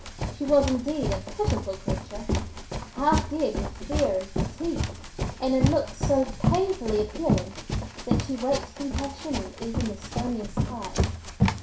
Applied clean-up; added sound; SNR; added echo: none; Run; 0 dB; reverberation time 0.3 s.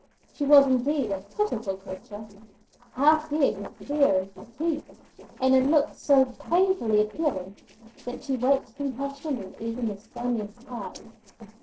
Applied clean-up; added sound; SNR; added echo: neural separator model SepFormer DNS4.